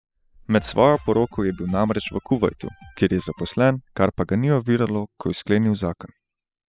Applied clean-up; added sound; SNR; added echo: classical method spectral subtraction.